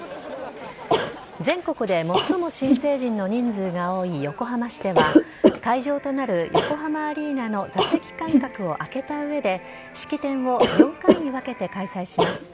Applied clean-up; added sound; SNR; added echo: none; Cough; -1 dB; none.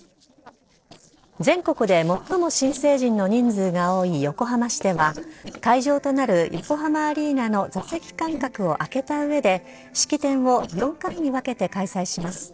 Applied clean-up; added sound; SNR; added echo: neural separator model SepFormer DNS4.